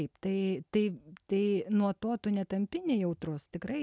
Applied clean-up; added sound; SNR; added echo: none; none; none; none.